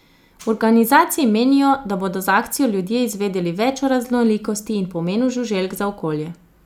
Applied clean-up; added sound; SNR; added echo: none; none; none; none.